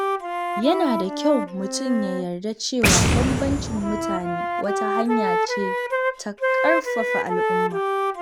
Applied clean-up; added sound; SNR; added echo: none; Wind instrument, woodwind instrument + Boom; -2 dB; none.